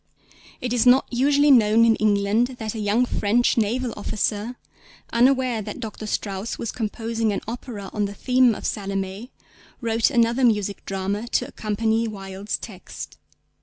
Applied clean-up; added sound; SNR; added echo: none; none; none; none.